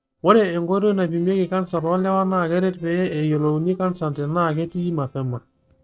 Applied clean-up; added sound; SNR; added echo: neural separator model SepFormer DNS4.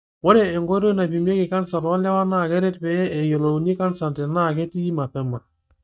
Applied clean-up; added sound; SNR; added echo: neural mask model DeepFilterNet 3.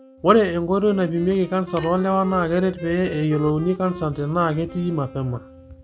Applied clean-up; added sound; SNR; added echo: none; Chink, clink + Wind instrument, woodwind instrument; 18 dB; none.